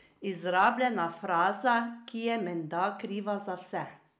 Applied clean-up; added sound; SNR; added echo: none; none; none; none.